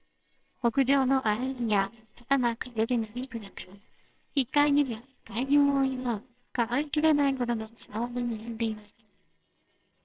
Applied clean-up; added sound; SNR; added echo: neural separator model SepFormer WHAMR!.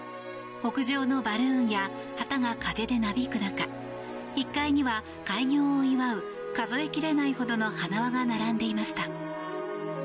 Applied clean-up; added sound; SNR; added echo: none; none; none; none.